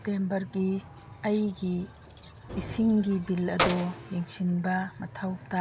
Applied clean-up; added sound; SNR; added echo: none; Keys jangling; 8 dB; none.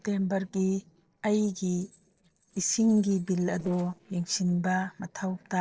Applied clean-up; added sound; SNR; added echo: neural separator model SepFormer DNS4.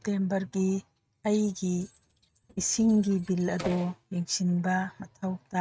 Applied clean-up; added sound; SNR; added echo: neural mask model RNNoise.